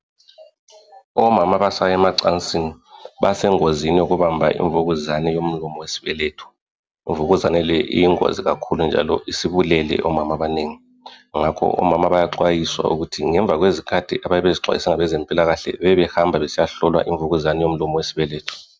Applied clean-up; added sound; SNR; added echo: none; none; none; none.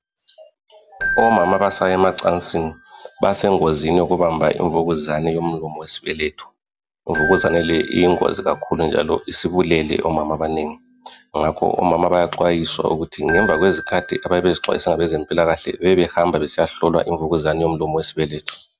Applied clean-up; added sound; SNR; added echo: none; Keyboard (musical); 14 dB; none.